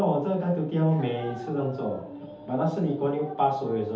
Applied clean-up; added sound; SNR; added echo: none; none; none; reverberation time 0.6 s.